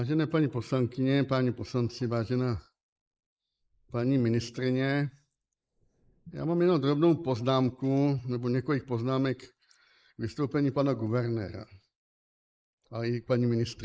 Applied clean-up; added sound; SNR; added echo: neural mask model Resemble Enhance denoiser.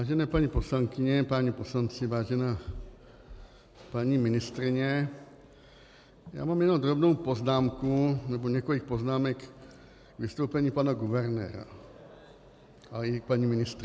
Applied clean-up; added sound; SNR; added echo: none; none; none; none.